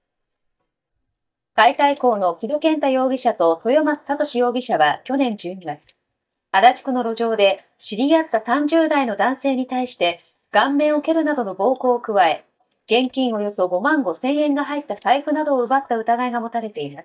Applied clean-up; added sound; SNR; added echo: neural mask model DeepFilterNet 3.